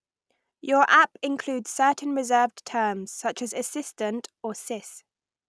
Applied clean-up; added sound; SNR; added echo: none; none; none; none.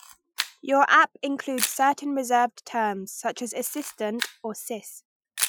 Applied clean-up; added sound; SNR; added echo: classical method Wiener filter.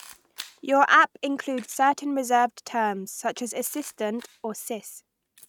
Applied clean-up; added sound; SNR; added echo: neural mask model RNNoise.